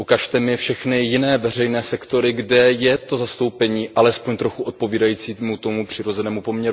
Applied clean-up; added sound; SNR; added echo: none; none; none; none.